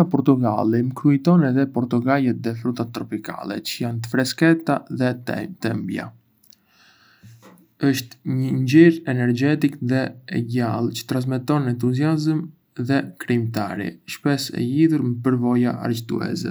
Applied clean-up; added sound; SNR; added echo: none; none; none; none.